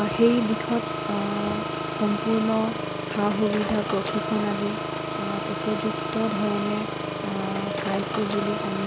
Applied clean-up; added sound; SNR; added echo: none; Engine; 3 dB; none.